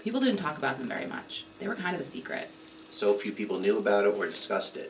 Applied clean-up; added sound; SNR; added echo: none; Printer; 20 dB; reverberation time 0.3 s.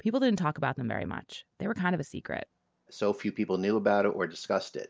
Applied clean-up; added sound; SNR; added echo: none; none; none; none.